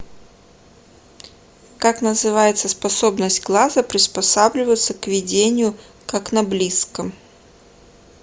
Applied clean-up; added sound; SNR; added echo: none; none; none; none.